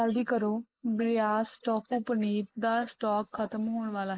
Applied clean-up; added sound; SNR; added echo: neural mask model Resemble Enhance denoiser.